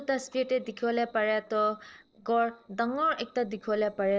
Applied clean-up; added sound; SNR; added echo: neural separator model SepFormer DNS4.